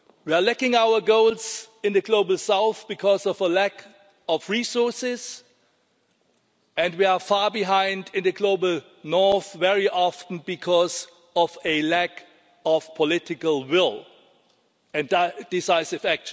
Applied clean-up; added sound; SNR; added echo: none; none; none; none.